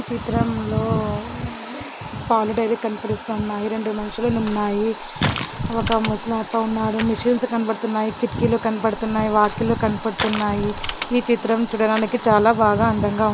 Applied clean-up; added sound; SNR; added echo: none; Crushing; 10 dB; none.